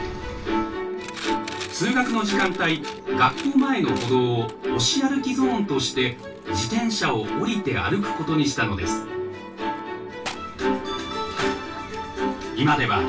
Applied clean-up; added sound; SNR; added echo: none; Coin (dropping); 16 dB; reverberation time 0.1 s.